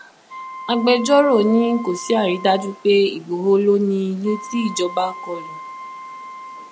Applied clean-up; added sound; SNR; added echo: none; Wind instrument, woodwind instrument; 15 dB; none.